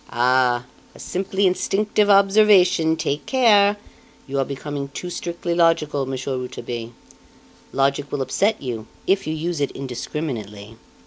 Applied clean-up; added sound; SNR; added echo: none; none; none; none.